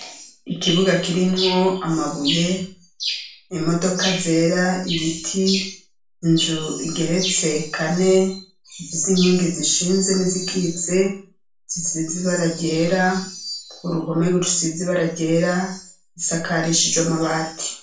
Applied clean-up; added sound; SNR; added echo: none; none; none; reverberation time 0.3 s.